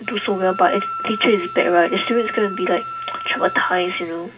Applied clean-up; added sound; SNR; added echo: none; Wind instrument, woodwind instrument; 10 dB; reverberation time 0.4 s.